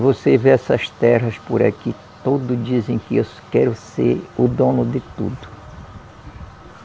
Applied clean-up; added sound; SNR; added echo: none; none; none; none.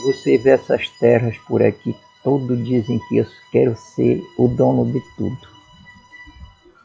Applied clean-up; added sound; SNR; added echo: classical method log-MMSE.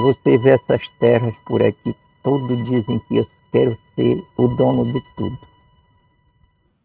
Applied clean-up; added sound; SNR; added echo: neural mask model RNNoise.